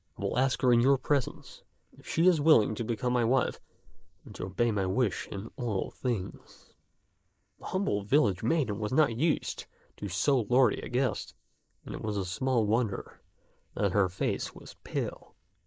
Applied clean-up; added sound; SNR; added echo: neural mask model Resemble Enhance denoiser.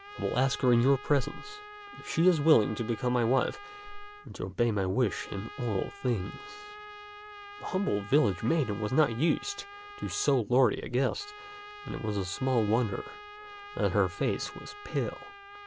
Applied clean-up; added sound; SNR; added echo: none; Trumpet; 16 dB; none.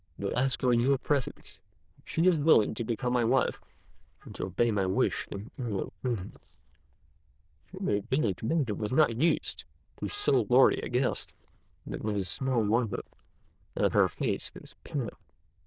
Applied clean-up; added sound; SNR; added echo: neural diffusion model UNIVERSE++.